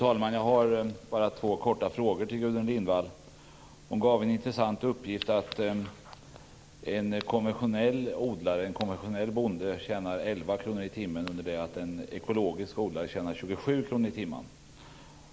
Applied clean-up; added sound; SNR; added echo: none; none; none; none.